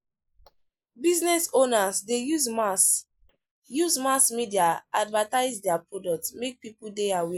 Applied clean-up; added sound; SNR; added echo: neural mask model Resemble Enhance denoiser.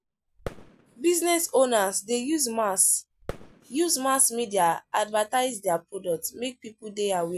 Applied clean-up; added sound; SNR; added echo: none; Fireworks; 20 dB; none.